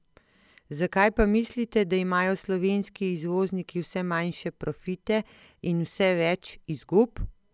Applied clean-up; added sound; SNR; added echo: none; none; none; none.